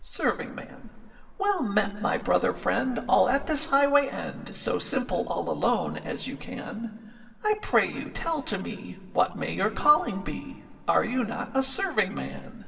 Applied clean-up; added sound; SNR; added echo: none; Traffic noise, roadway noise; 19 dB; reverberation time 1.9 s.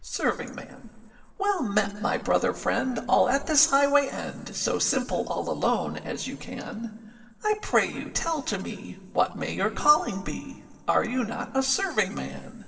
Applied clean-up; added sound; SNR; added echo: neural separator model SepFormer DNS4.